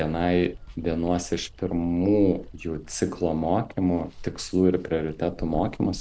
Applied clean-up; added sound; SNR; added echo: none; Water; 16 dB; none.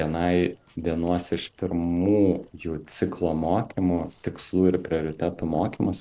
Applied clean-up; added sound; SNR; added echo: neural separator model SepFormer DNS4.